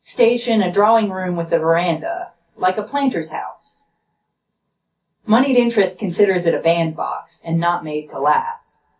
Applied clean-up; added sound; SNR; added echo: none; none; none; reverberation time 0.3 s.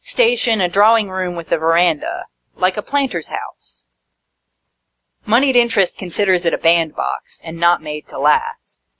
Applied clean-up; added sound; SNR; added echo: none; none; none; none.